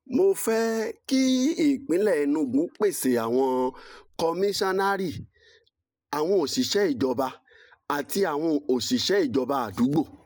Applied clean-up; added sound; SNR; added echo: neural mask model Resemble Enhance denoiser.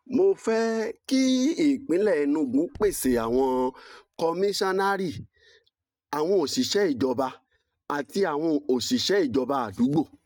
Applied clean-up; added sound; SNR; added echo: neural mask model RNNoise.